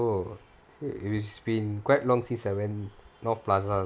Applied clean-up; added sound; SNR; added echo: none; none; none; none.